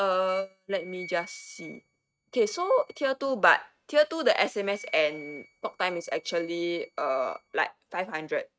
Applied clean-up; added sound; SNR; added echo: neural mask model RNNoise.